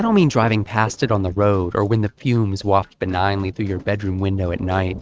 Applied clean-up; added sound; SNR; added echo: neural mask model RNNoise.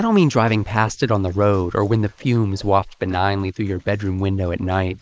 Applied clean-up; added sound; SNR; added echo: neural mask model Resemble Enhance denoiser.